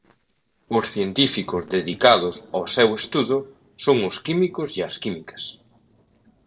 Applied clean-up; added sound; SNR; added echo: neural separator model SepFormer DNS4.